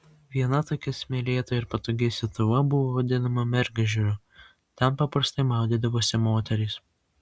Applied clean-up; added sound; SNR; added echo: none; none; none; none.